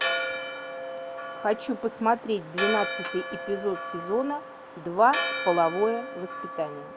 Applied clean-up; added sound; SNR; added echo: none; Church bell; 5 dB; none.